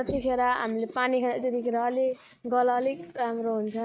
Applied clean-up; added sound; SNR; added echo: neural mask model RNNoise.